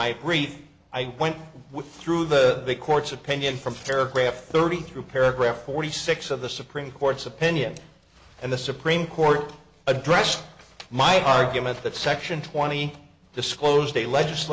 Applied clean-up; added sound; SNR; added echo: none; none; none; none.